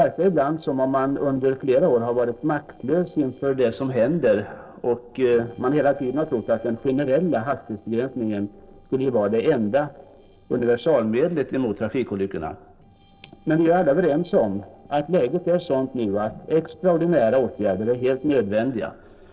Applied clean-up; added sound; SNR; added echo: neural separator model SepFormer DNS4.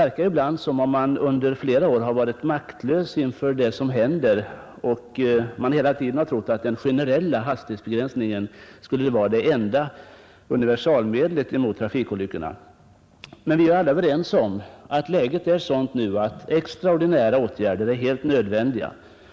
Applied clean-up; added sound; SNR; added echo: none; none; none; none.